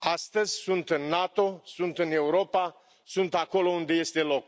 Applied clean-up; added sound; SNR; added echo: none; none; none; none.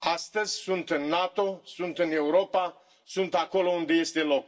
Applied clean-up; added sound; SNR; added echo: none; none; none; reverberation time 0.1 s.